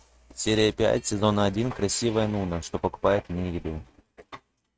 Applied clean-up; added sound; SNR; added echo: neural mask model RNNoise.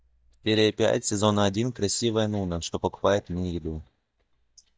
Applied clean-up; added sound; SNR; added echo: neural mask model DeepFilterNet 3.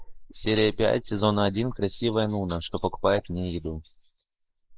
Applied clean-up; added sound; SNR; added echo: neural mask model Resemble Enhance denoiser.